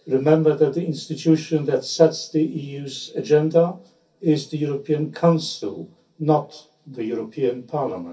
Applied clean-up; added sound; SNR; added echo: none; none; none; reverberation time 0.3 s.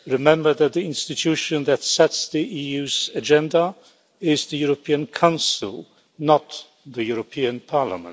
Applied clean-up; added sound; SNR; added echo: none; none; none; none.